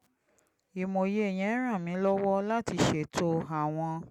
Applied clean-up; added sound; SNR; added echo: none; none; none; none.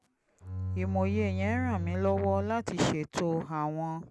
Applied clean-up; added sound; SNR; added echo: none; Bowed string instrument; 3 dB; none.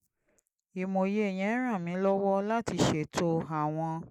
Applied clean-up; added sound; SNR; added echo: neural mask model Resemble Enhance denoiser.